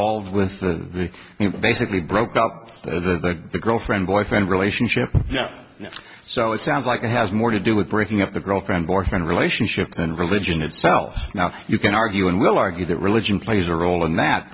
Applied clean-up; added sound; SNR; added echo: none; Tap; 16 dB; none.